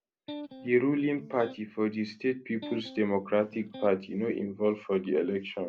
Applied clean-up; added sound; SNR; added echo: none; Electric guitar; 15 dB; none.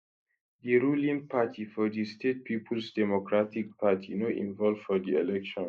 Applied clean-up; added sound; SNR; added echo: neural mask model Resemble Enhance denoiser.